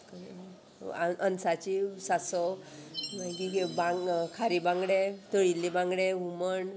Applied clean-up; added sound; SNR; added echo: none; Chime; 19 dB; none.